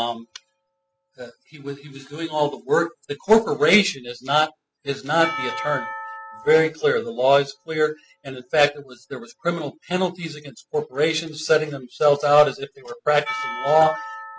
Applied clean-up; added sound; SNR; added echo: classical method spectral subtraction.